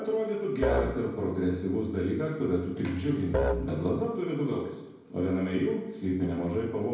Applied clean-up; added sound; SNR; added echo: none; Musical instrument; 6 dB; reverberation time 0.9 s.